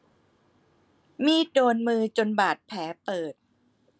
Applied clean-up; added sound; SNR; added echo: none; none; none; none.